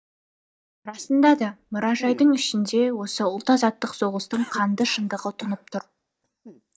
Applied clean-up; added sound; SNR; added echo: neural mask model DeepFilterNet 3.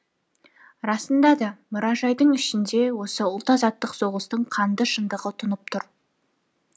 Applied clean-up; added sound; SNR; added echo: none; none; none; none.